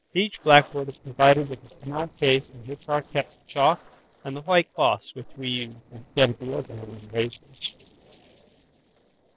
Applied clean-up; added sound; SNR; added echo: neural separator model SepFormer DNS4.